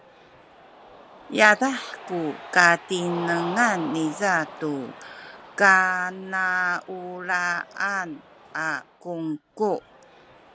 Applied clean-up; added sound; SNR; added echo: none; Cheering; 16 dB; none.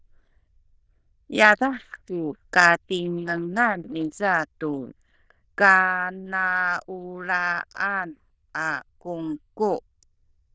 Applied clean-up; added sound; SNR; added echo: neural diffusion model UNIVERSE++.